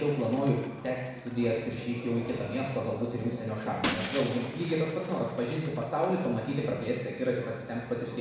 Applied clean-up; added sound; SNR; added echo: none; Shatter; 12 dB; reverberation time 1.1 s.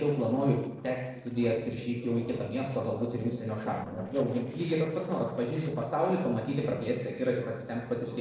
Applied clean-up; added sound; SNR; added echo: neural separator model SepFormer DNS4.